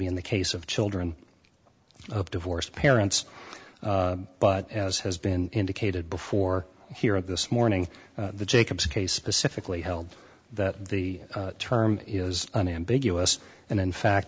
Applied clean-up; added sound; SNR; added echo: none; none; none; none.